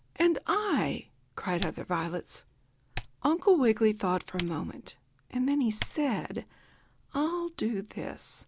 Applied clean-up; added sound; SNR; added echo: none; Typing; 16 dB; none.